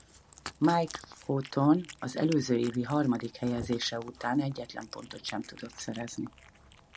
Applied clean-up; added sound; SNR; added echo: none; Cat; 18 dB; none.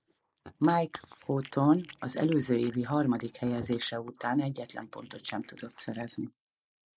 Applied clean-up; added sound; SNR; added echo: neural mask model Resemble Enhance denoiser.